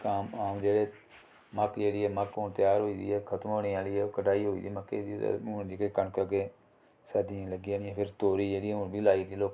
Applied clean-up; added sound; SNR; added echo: none; none; none; none.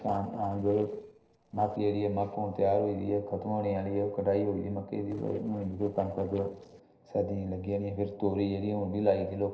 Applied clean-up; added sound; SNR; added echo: neural separator model SepFormer DNS4.